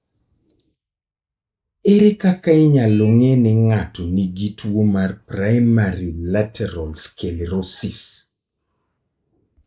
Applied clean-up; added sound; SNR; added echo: neural mask model Resemble Enhance denoiser.